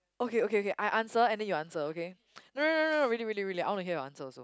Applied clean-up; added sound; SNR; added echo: none; none; none; none.